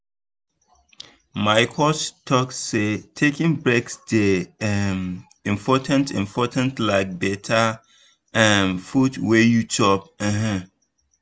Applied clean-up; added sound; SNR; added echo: none; none; none; none.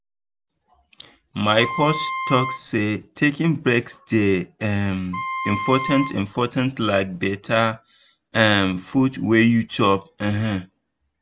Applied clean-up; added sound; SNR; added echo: none; Wind instrument, woodwind instrument; 6 dB; none.